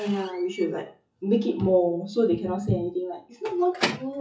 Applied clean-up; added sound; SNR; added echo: classical method WPE with log-MMSE.